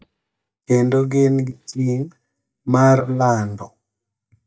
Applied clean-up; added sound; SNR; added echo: neural mask model DeepFilterNet 3.